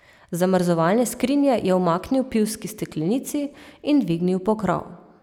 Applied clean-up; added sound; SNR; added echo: none; none; none; none.